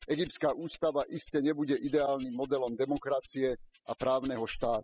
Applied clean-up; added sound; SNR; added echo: classical method spectral subtraction.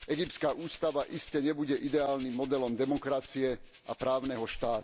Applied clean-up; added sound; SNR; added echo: none; Rattle (instrument); 3 dB; none.